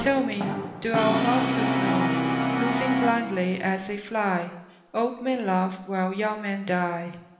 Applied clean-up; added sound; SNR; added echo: none; Brass instrument; 2 dB; reverberation time 1.1 s.